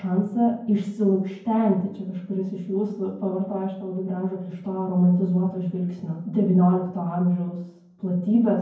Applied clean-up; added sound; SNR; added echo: none; none; none; reverberation time 0.9 s.